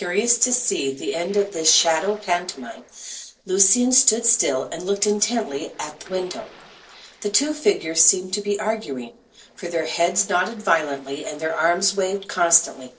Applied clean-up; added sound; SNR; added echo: neural separator model SepFormer DNS4.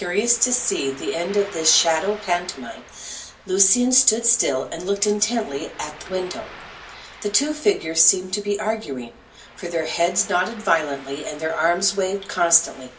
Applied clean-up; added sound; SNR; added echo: none; Ocean; 20 dB; reverberation time 0.3 s.